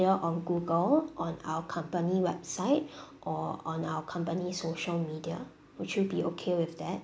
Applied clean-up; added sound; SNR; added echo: none; none; none; none.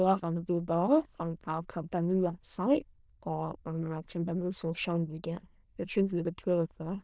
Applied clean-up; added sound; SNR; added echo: neural diffusion model UNIVERSE++.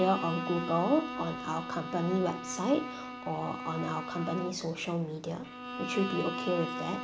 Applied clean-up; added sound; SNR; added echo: none; Bowed string instrument; 7 dB; none.